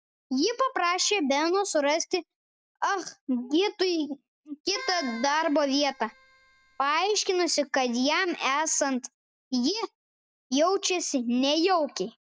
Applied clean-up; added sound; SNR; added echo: none; Keyboard (musical); 17 dB; none.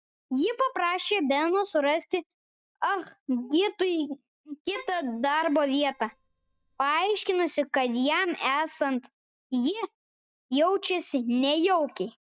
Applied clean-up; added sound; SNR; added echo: neural mask model DeepFilterNet 3.